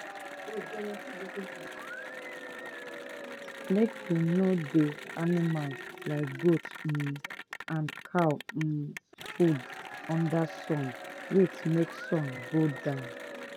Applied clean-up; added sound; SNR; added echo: none; Applause / Cheering; 11 dB; none.